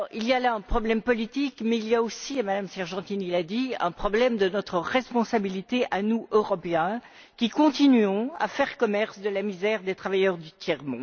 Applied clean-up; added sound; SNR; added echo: none; none; none; none.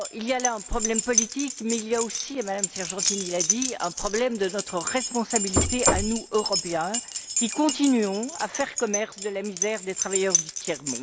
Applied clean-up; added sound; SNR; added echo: none; Knock + Keys jangling; 1 dB; none.